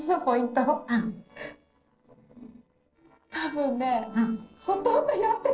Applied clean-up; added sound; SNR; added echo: neural separator model SepFormer DNS4.